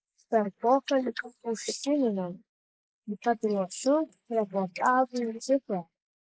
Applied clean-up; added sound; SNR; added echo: neural mask model Resemble Enhance denoiser.